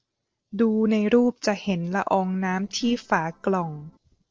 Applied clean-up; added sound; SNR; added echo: neural separator model SepFormer DNS4.